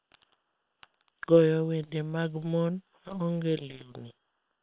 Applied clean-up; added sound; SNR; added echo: neural separator model SepFormer WHAM!.